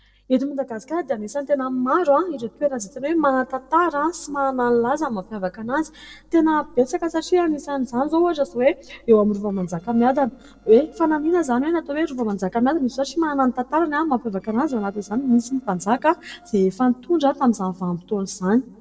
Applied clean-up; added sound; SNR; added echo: neural separator model SepFormer DNS4.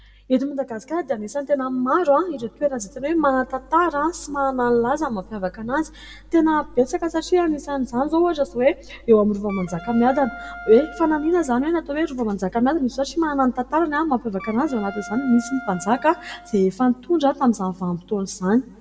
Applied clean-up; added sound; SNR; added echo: none; Wind instrument, woodwind instrument; 18 dB; reverberation time 0.7 s.